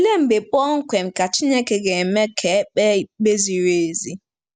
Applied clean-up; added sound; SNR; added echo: none; none; none; none.